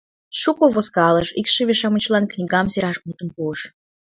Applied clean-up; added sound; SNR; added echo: none; none; none; none.